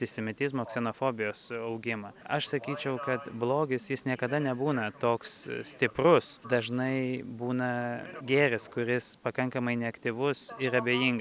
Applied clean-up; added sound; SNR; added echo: none; none; none; none.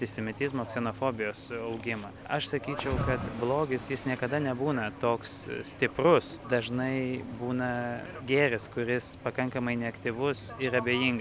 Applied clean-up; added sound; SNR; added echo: none; Cricket / Waves, surf; 12 dB; none.